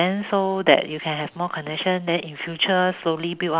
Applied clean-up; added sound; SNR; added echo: none; none; none; none.